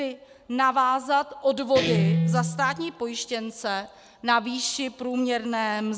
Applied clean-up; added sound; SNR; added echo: none; Guitar; 3 dB; none.